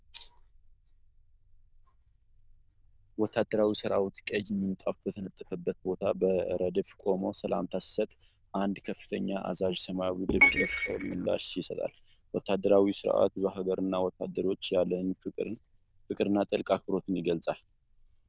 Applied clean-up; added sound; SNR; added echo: neural diffusion model UNIVERSE++.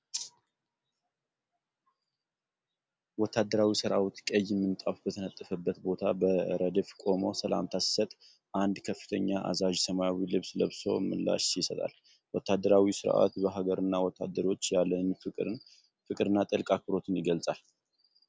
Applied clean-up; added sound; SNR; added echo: none; none; none; none.